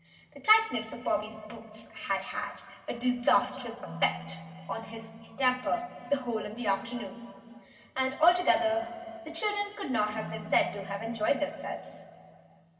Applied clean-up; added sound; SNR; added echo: none; Marimba, xylophone; 19 dB; reverberation time 2.4 s.